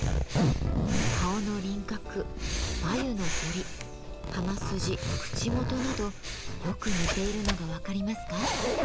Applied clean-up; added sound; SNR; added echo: none; Breathing + Zipper (clothing); -3 dB; none.